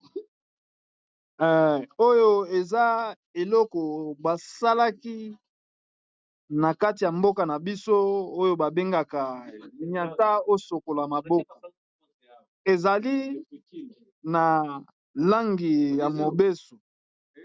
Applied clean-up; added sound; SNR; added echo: none; none; none; none.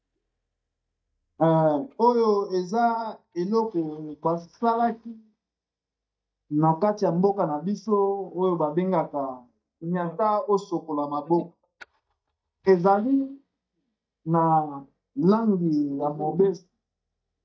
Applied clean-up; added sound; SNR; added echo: neural mask model DeepFilterNet 3.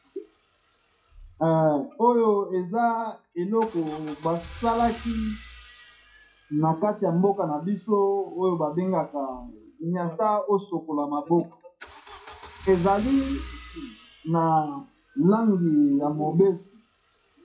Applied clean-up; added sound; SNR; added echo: classical method WPE with log-MMSE.